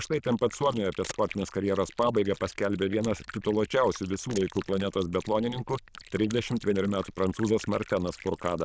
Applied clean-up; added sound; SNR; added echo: neural diffusion model UNIVERSE++.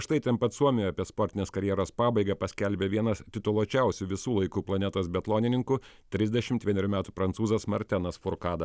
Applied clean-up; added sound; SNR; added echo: none; none; none; none.